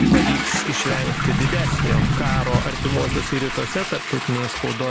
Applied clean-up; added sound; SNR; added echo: none; Sliding door + Toilet flush / Water; -4 dB; none.